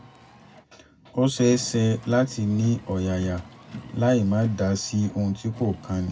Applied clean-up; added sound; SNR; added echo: none; Car; 19 dB; reverberation time 0.4 s.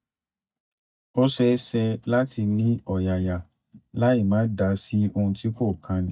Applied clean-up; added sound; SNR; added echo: neural mask model DeepFilterNet 3.